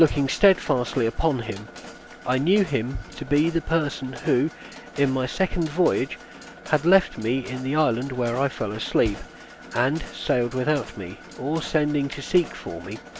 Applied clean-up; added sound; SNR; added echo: none; Mechanisms + Bass drum; 16 dB; none.